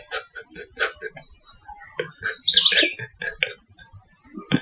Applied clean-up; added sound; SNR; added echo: classical method Wiener filter.